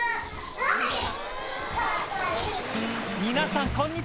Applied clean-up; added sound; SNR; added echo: none; Waves, surf; 9 dB; none.